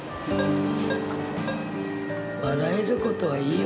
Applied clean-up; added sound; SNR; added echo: none; Motor vehicle (road) / Siren + Wind instrument, woodwind instrument; 19 dB; none.